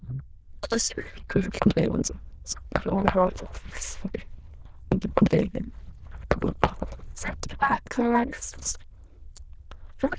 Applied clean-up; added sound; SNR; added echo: neural diffusion model UNIVERSE++.